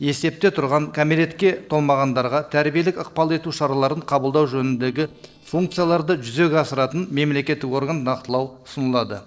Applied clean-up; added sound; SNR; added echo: neural separator model SepFormer DNS4.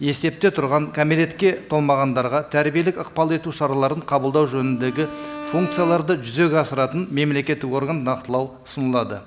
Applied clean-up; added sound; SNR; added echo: none; Bowed string instrument; 14 dB; none.